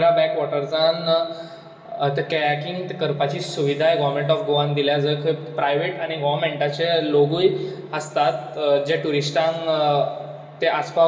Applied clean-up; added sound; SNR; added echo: none; none; none; reverberation time 2.1 s.